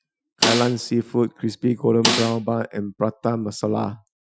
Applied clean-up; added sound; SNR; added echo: classical method Wiener filter.